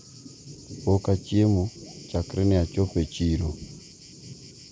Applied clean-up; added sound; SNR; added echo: none; Thunder; 17 dB; none.